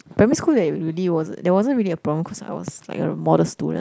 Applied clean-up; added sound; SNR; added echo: none; none; none; none.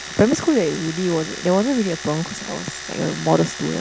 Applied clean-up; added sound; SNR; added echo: none; Domestic sounds, home sounds; 12 dB; none.